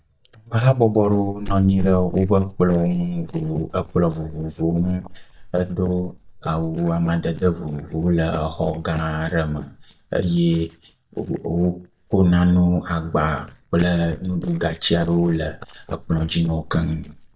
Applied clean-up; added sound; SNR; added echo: neural mask model DeepFilterNet 3.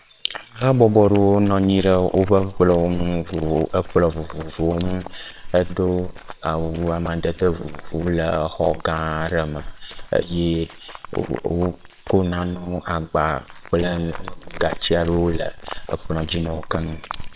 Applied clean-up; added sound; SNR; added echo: neural separator model SepFormer WHAMR!.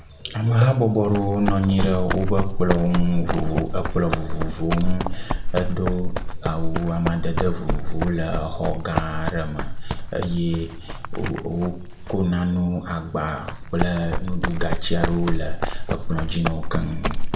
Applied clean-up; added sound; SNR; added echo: none; Run; 0 dB; reverberation time 0.9 s.